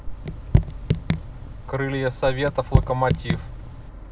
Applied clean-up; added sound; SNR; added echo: none; Raindrop / Drip; -3 dB; none.